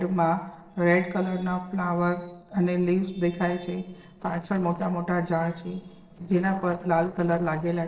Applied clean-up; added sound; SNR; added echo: neural separator model SepFormer DNS4.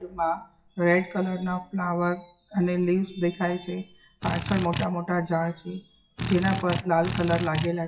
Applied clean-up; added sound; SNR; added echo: classical method WPE with log-MMSE.